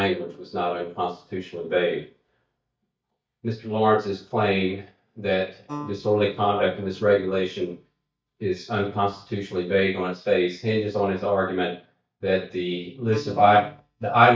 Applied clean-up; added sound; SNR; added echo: neural mask model DeepFilterNet 3.